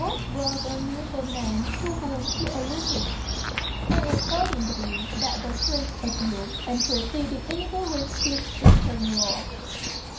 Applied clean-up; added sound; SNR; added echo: none; Chirp, tweet; -5 dB; reverberation time 0.5 s.